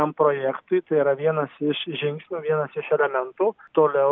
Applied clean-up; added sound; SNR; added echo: none; none; none; none.